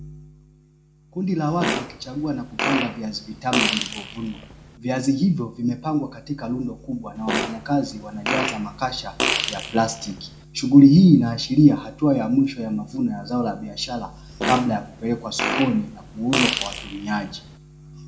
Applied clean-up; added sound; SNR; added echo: none; Fart; 6 dB; reverberation time 0.3 s.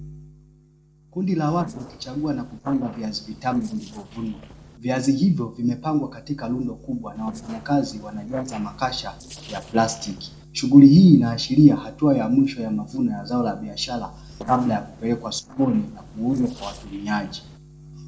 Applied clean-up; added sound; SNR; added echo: neural separator model SepFormer DNS4.